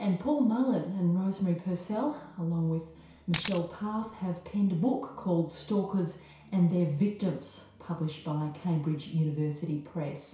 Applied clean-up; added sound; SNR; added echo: none; Camera; 5 dB; reverberation time 0.6 s.